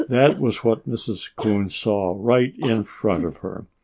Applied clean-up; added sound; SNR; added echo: none; Cough; 13 dB; none.